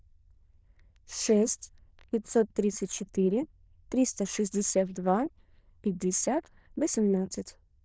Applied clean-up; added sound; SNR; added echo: neural diffusion model UNIVERSE++.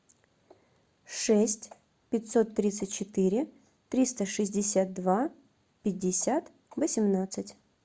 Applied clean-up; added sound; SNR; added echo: none; none; none; none.